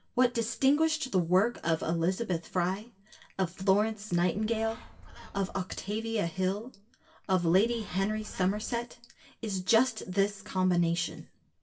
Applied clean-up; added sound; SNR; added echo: none; Bird; 17 dB; reverberation time 0.2 s.